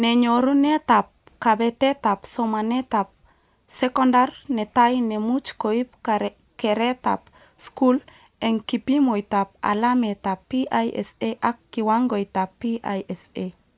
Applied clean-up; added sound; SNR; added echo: none; none; none; none.